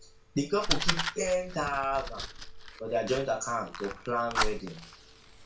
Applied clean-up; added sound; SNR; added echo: none; Fire; 2 dB; reverberation time 0.3 s.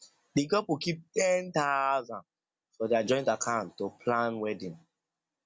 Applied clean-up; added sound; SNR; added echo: none; none; none; none.